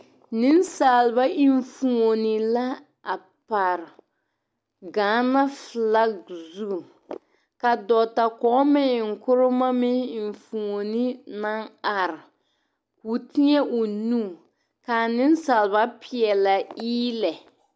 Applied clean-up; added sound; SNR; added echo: none; none; none; none.